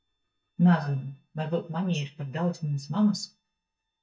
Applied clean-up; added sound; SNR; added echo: neural mask model DeepFilterNet 3.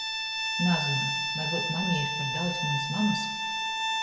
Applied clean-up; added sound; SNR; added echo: none; Bowed string instrument; -1 dB; reverberation time 1.2 s.